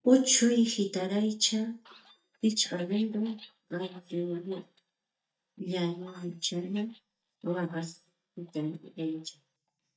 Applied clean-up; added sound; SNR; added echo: neural mask model DeepFilterNet 3.